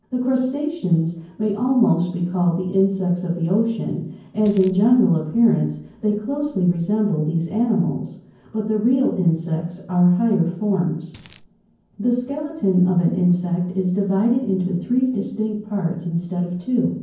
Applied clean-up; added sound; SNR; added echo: none; Coin (dropping); 19 dB; reverberation time 0.9 s.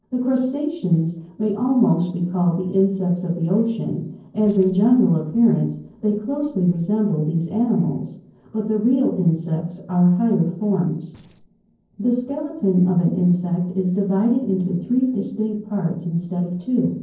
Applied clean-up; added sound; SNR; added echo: neural separator model SepFormer DNS4.